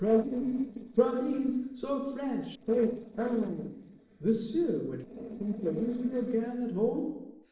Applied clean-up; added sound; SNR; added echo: neural separator model SepFormer DNS4.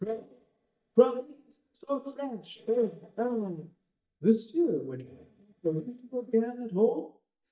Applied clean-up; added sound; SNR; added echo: neural mask model DeepFilterNet 3.